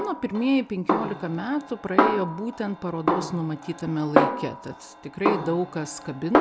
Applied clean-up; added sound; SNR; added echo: none; Snare drum; -1 dB; none.